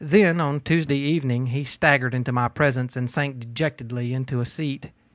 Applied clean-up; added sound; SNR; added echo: none; none; none; none.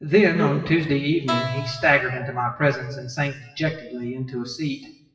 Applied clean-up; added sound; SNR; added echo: classical method WPE with log-MMSE.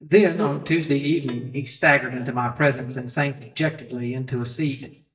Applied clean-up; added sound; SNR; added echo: neural mask model DeepFilterNet 3.